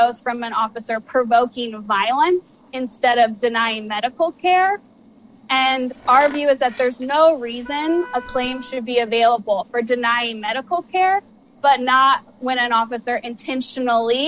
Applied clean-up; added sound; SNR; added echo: neural separator model SepFormer DNS4.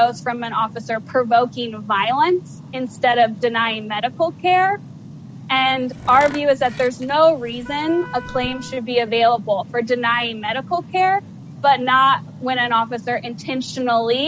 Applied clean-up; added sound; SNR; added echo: none; Tools + Wind instrument, woodwind instrument; 17 dB; none.